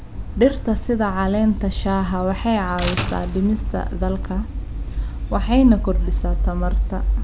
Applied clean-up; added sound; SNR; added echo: none; Slam; 16 dB; none.